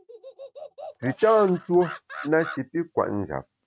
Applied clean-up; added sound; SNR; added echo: neural mask model RNNoise.